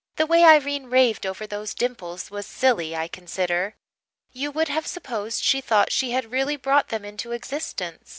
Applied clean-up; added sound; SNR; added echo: none; none; none; none.